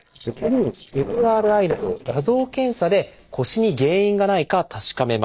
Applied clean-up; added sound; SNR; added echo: neural separator model SepFormer DNS4.